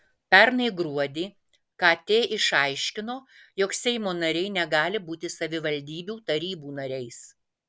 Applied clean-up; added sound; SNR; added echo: none; none; none; none.